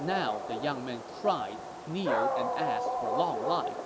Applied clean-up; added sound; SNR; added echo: none; Dog; -2 dB; none.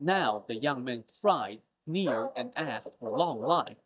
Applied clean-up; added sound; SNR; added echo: neural mask model DeepFilterNet 3.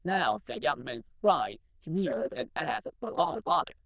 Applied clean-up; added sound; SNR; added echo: neural diffusion model UNIVERSE++.